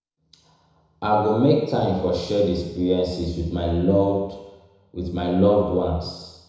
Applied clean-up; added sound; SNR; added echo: none; none; none; reverberation time 1.0 s.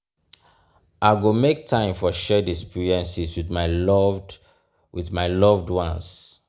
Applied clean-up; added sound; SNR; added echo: none; none; none; none.